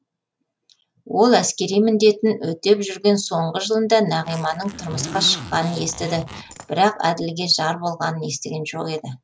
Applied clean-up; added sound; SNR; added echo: none; Zipper (clothing); 14 dB; none.